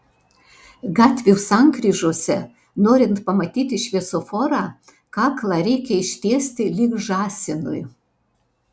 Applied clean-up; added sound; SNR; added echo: none; none; none; none.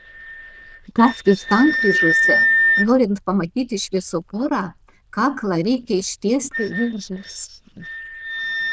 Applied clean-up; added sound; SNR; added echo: neural diffusion model UNIVERSE++.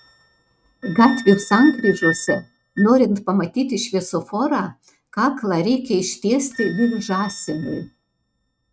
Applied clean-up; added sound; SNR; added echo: neural mask model RNNoise.